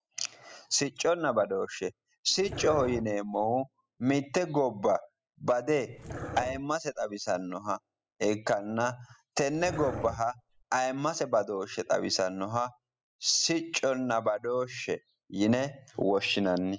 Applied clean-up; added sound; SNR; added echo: classical method spectral subtraction.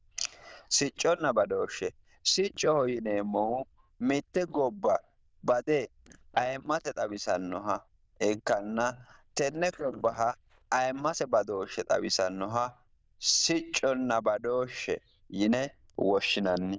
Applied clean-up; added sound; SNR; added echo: neural diffusion model UNIVERSE++.